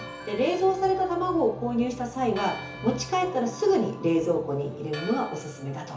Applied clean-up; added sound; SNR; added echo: none; Church bell; 18 dB; reverberation time 0.7 s.